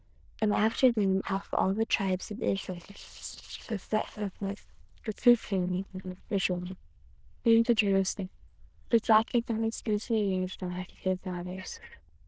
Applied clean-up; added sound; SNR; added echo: neural diffusion model UNIVERSE++.